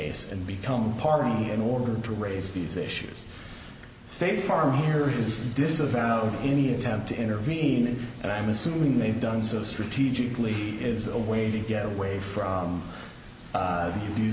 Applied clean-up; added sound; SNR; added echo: none; none; none; none.